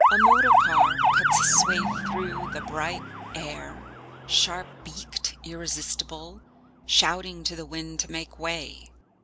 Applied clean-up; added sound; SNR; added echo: none; Motor vehicle (road) / Siren; -4 dB; none.